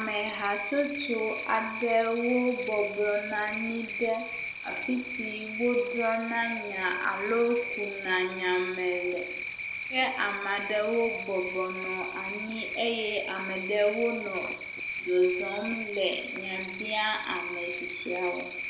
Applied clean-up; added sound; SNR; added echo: none; Cricket; 6 dB; none.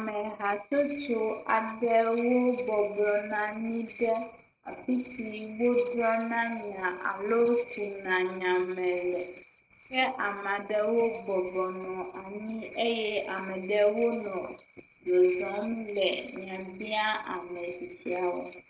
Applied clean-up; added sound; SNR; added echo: neural mask model RNNoise.